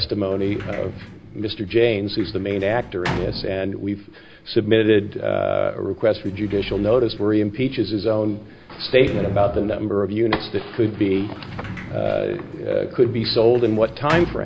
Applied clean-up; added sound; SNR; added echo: none; Sliding door; 14 dB; none.